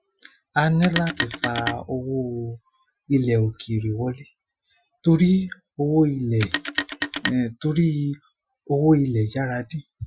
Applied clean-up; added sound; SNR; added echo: classical method Wiener filter.